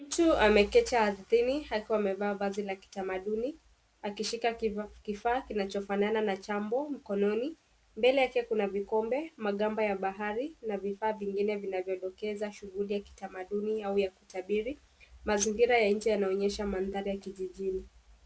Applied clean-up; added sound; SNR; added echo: none; none; none; none.